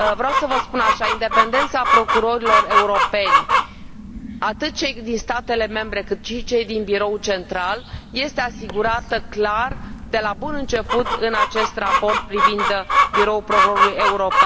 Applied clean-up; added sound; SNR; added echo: none; Chicken, rooster; -1 dB; none.